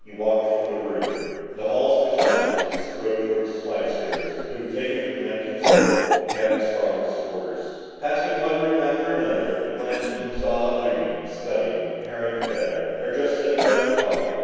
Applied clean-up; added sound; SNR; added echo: none; Cough; 4 dB; reverberation time 2.2 s.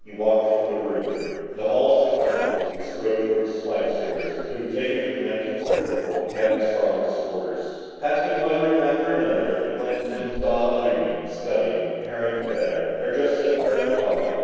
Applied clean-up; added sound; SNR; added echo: neural separator model SepFormer DNS4.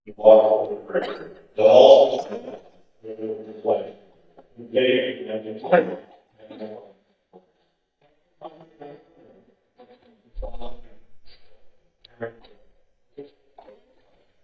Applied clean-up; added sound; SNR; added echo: neural mask model DeepFilterNet 3.